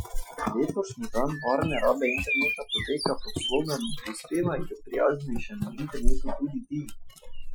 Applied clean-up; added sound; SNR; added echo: classical method Wiener filter.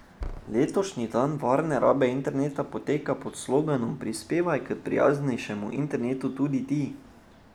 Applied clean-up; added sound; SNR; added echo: none; none; none; none.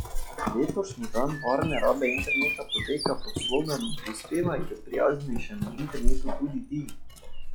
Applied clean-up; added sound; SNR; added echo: classical method log-MMSE.